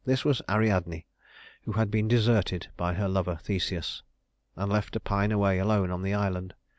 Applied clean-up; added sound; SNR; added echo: none; none; none; none.